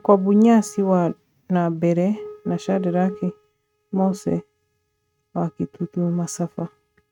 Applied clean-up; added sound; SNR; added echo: neural mask model RNNoise.